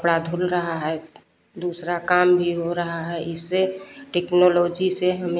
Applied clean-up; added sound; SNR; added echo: none; none; none; none.